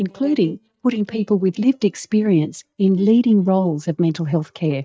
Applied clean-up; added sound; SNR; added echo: neural mask model DeepFilterNet 3.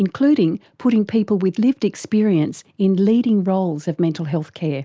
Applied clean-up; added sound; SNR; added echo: none; none; none; none.